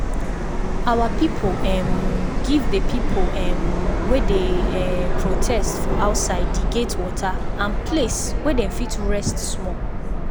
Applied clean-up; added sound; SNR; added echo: none; Subway, metro, underground; -5 dB; none.